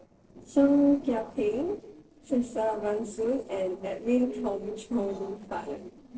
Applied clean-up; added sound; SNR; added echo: neural separator model SepFormer DNS4.